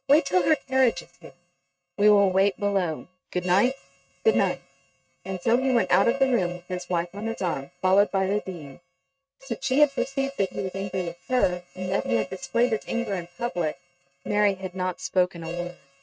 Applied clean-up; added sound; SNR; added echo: neural mask model RNNoise.